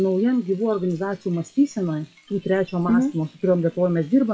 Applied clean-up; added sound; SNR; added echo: classical method WPE with log-MMSE.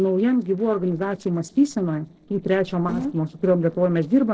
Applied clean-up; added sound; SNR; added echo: neural separator model SepFormer DNS4.